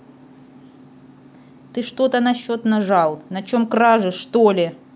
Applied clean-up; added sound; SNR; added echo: none; none; none; none.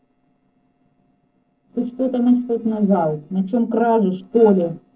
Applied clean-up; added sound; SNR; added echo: neural separator model SepFormer DNS4.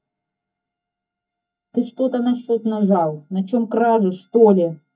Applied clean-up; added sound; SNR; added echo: neural mask model DeepFilterNet 3.